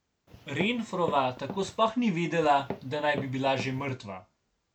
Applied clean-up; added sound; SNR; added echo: none; Walk, footsteps; 12 dB; none.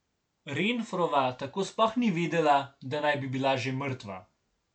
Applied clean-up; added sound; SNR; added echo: none; none; none; none.